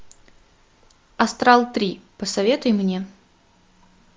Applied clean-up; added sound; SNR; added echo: none; none; none; none.